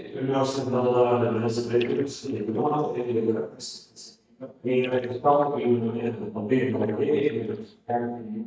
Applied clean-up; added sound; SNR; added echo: neural mask model DeepFilterNet 3.